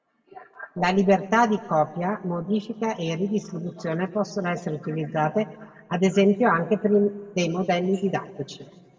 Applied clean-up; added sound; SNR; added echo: none; none; none; reverberation time 1.1 s.